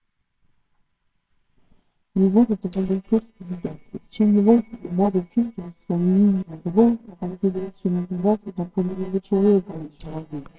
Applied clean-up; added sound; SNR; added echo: neural separator model SepFormer WHAMR!.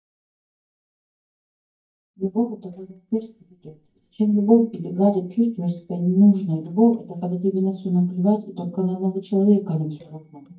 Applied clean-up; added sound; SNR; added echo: neural mask model DeepFilterNet 3.